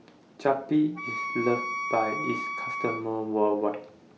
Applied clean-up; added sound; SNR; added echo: none; Wind instrument, woodwind instrument; 5 dB; none.